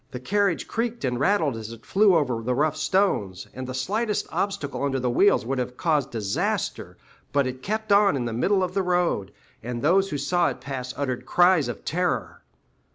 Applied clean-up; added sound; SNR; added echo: none; none; none; none.